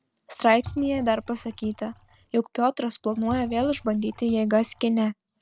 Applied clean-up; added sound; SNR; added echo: none; Liquid; 19 dB; none.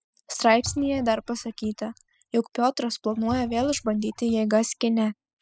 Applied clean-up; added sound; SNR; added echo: classical method spectral subtraction.